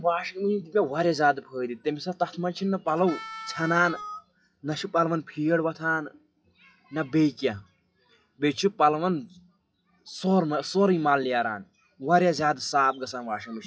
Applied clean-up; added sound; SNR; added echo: classical method WPE with log-MMSE.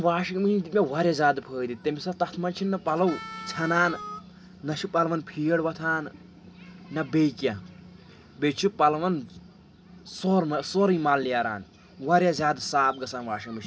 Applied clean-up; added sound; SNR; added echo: none; Harmonica; 13 dB; reverberation time 0.3 s.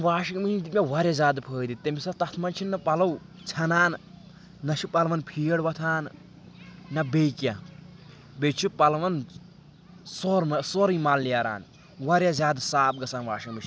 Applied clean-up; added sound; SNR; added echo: none; none; none; none.